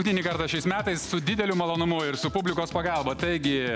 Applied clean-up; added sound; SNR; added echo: none; none; none; none.